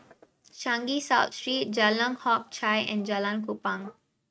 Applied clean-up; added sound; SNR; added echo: neural mask model RNNoise.